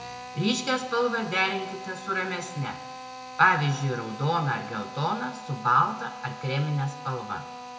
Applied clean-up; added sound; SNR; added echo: none; Drill; 13 dB; reverberation time 0.6 s.